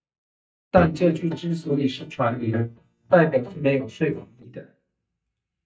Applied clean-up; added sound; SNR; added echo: neural mask model DeepFilterNet 3.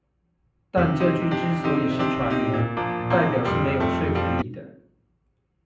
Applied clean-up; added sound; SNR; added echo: none; Piano; -2 dB; reverberation time 0.6 s.